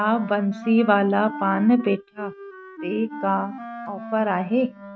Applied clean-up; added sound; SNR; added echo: neural mask model RNNoise.